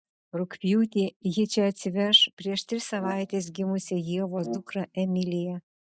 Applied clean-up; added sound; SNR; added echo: neural mask model DeepFilterNet 3.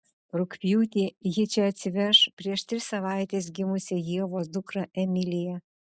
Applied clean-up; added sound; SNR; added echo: none; none; none; none.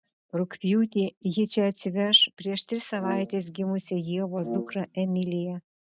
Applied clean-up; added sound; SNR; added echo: neural mask model RNNoise.